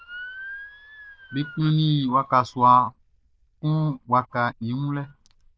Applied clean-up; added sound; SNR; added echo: neural diffusion model UNIVERSE++.